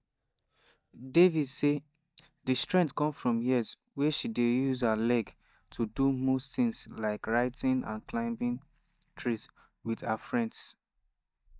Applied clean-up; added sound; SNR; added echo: neural mask model DeepFilterNet 3.